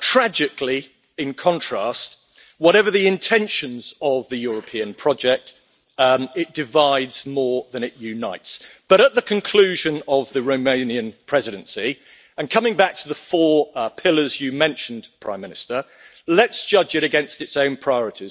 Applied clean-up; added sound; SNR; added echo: none; none; none; none.